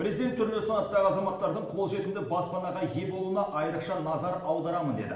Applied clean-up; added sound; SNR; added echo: none; none; none; reverberation time 0.8 s.